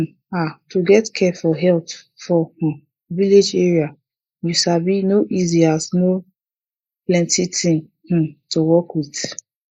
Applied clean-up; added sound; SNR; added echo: neural mask model Resemble Enhance denoiser.